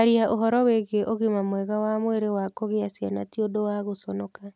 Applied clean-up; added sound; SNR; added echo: none; none; none; none.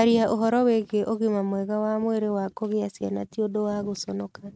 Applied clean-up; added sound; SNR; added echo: neural mask model RNNoise.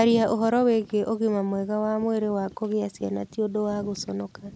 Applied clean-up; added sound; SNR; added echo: none; Bird vocalization, bird call, bird song; 20 dB; none.